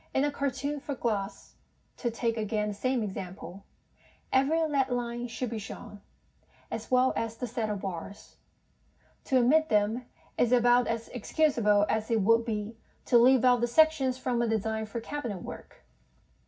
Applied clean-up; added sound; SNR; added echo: none; none; none; reverberation time 0.4 s.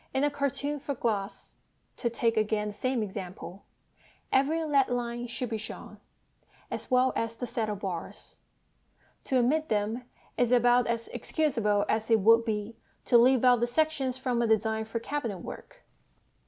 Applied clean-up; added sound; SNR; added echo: none; none; none; none.